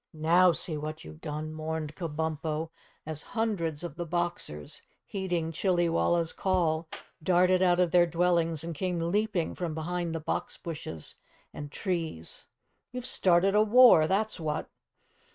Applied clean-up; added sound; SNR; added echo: neural mask model RNNoise.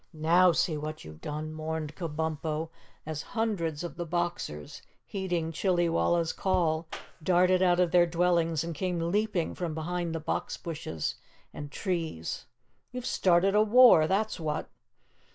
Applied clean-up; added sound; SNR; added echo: none; Clapping + Bass drum; 15 dB; none.